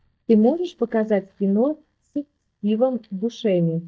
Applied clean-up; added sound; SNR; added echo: neural mask model DeepFilterNet 3.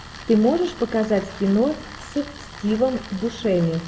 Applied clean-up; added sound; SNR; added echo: none; Tools; 17 dB; none.